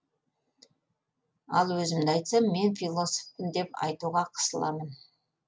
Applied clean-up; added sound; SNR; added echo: none; none; none; none.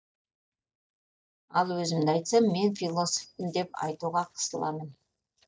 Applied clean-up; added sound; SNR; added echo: neural mask model DeepFilterNet 3.